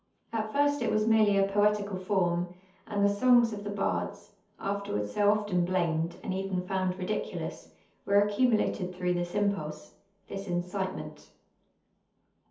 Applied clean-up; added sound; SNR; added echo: none; none; none; reverberation time 0.5 s.